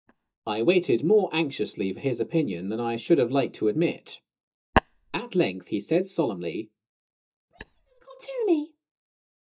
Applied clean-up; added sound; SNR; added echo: neural mask model DeepFilterNet 3.